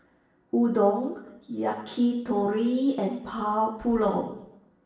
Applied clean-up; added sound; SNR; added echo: none; none; none; reverberation time 0.8 s.